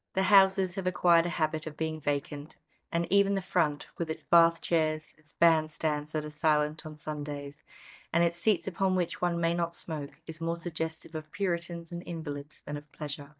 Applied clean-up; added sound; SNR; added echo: neural mask model DeepFilterNet 3.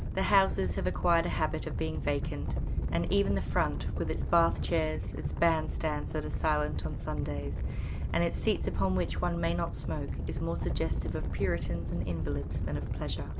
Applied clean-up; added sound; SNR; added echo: none; Animal; 0 dB; none.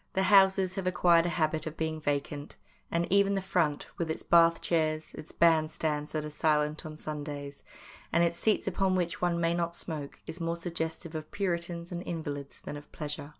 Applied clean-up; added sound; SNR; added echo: none; none; none; none.